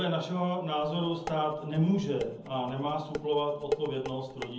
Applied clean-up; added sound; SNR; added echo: none; Dishes, pots, and pans; 11 dB; reverberation time 0.6 s.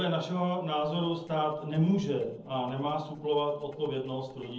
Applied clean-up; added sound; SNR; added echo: neural separator model SepFormer DNS4.